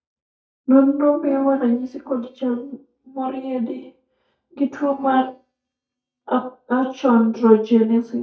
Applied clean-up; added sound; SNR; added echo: neural mask model DeepFilterNet 3.